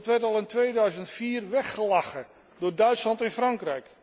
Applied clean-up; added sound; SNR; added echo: none; none; none; none.